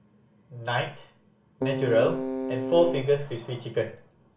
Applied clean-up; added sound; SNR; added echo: none; Keyboard (musical); 2 dB; reverberation time 0.3 s.